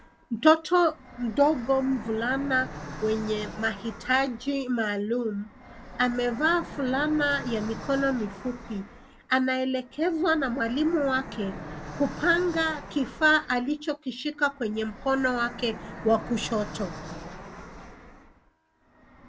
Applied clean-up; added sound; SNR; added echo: none; Fixed-wing aircraft, airplane; 13 dB; none.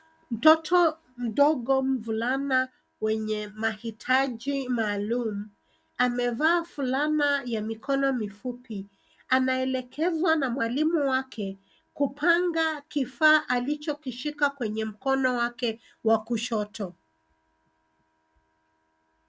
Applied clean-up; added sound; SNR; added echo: none; none; none; none.